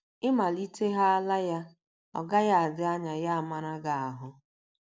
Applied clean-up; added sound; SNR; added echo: none; none; none; none.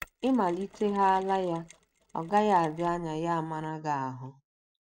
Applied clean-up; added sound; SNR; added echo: neural mask model RNNoise.